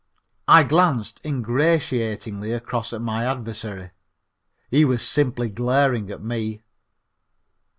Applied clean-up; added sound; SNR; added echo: none; none; none; none.